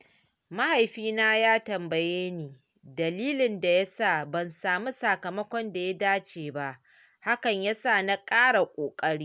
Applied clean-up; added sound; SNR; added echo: none; none; none; none.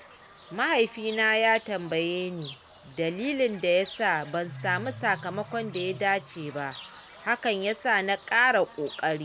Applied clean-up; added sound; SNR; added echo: none; Bird / Fowl; 18 dB; none.